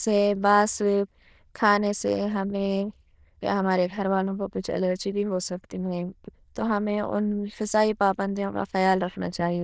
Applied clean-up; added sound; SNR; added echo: neural diffusion model UNIVERSE++.